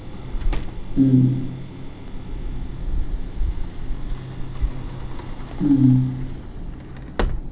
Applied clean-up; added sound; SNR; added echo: none; Sliding door; 2 dB; reverberation time 0.8 s.